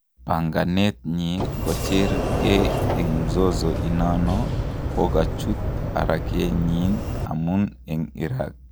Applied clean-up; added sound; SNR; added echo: none; Sliding door; 2 dB; none.